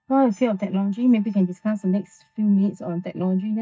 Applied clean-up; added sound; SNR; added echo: neural mask model DeepFilterNet 3.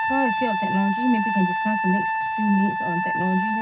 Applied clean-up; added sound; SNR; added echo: none; Trumpet; 0 dB; reverberation time 0.4 s.